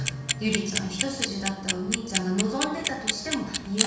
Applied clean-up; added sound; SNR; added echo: none; Clock; 1 dB; reverberation time 1.1 s.